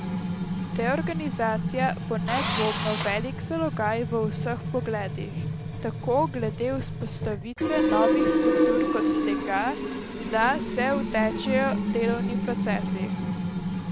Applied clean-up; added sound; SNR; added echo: none; Fill (with liquid) + Engine / Drill; -2 dB; none.